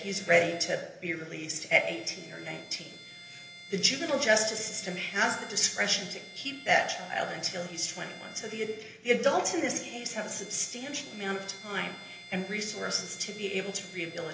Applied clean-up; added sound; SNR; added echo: none; Bowed string instrument; 17 dB; reverberation time 0.8 s.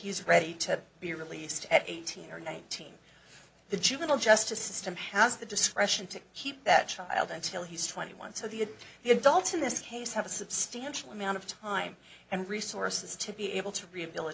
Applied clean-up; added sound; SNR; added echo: none; none; none; none.